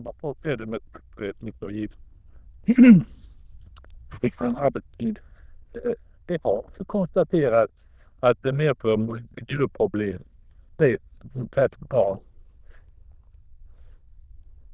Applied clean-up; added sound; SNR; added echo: neural diffusion model UNIVERSE++.